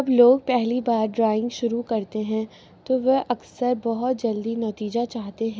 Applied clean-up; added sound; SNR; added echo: none; none; none; none.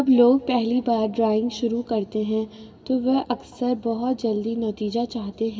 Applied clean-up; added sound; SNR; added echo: none; none; none; reverberation time 2.5 s.